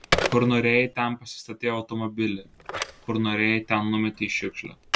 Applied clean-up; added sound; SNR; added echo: none; Telephone; 7 dB; none.